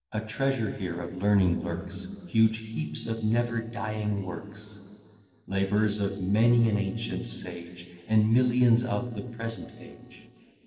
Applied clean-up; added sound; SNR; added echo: neural separator model SepFormer DNS4.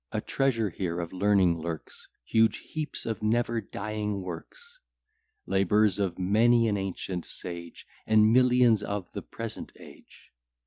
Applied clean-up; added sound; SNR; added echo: none; none; none; none.